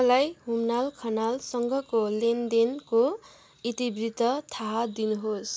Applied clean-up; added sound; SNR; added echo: none; none; none; none.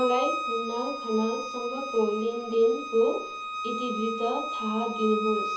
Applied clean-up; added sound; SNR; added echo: none; Bowed string instrument; 5 dB; reverberation time 0.7 s.